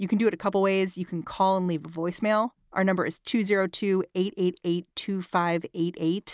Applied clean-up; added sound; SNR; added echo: none; none; none; none.